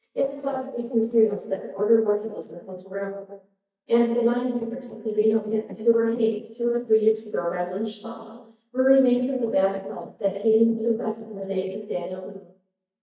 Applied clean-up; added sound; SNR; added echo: neural mask model DeepFilterNet 3.